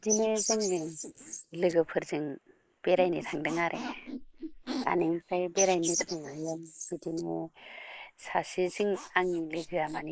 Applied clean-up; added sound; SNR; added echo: neural mask model Resemble Enhance denoiser.